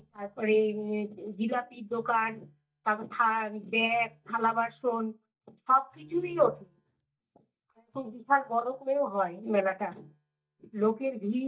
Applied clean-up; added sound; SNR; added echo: neural mask model DeepFilterNet 3.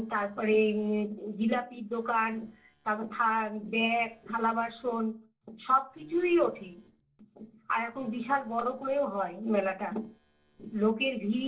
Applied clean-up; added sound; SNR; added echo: neural separator model SepFormer DNS4.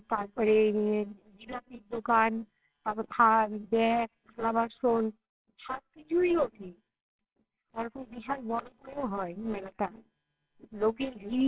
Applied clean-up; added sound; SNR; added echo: neural separator model SepFormer WHAMR!.